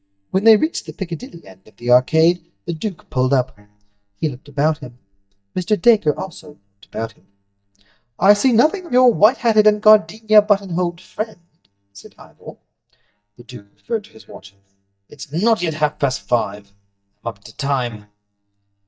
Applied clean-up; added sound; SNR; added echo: neural mask model DeepFilterNet 3.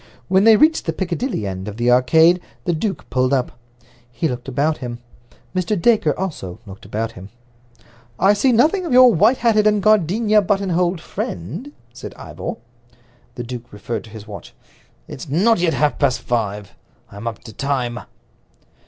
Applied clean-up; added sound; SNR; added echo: none; none; none; none.